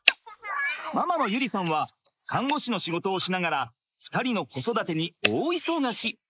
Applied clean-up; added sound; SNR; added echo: neural mask model Resemble Enhance denoiser.